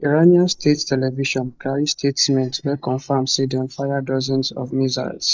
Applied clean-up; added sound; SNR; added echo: neural mask model DeepFilterNet 3.